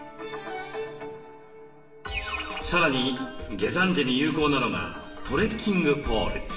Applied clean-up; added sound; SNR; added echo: none; none; none; reverberation time 0.8 s.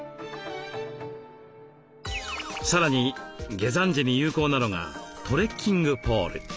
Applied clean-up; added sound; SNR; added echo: none; none; none; none.